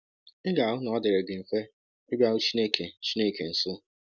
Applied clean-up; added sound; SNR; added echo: none; none; none; none.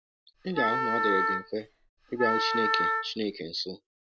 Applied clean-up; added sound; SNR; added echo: none; Wind instrument, woodwind instrument; -4 dB; none.